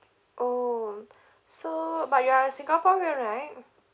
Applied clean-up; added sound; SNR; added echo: none; none; none; none.